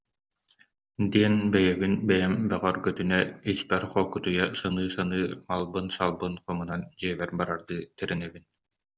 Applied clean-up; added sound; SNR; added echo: none; none; none; none.